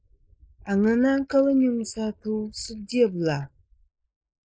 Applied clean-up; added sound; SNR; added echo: neural mask model Resemble Enhance denoiser.